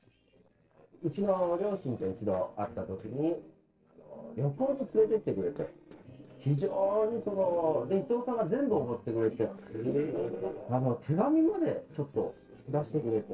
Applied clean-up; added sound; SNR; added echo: neural separator model SepFormer DNS4.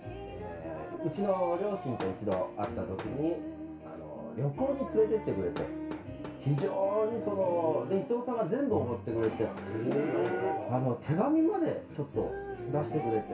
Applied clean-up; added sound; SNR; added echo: none; Hammer; 20 dB; reverberation time 0.3 s.